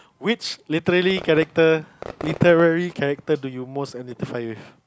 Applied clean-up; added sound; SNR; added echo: none; Fireworks; 19 dB; none.